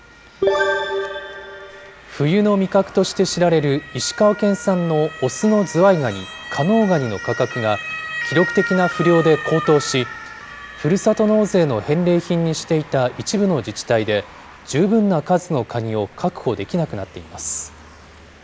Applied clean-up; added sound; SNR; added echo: none; Motor vehicle (road) / Siren; 14 dB; none.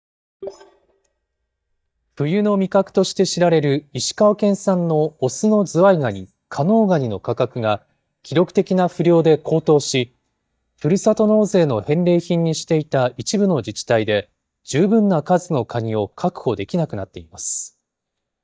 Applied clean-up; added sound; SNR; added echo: neural mask model DeepFilterNet 3.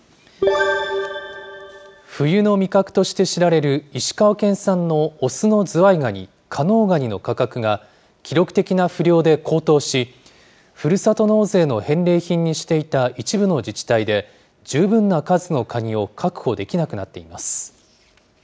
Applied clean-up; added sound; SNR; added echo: none; none; none; none.